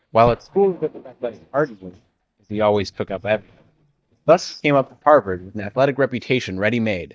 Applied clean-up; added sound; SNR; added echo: neural mask model DeepFilterNet 3.